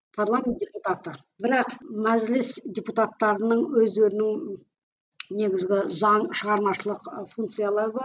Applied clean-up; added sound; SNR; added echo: none; none; none; none.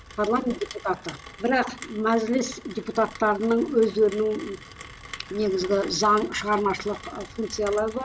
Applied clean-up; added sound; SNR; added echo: none; Rain; 17 dB; none.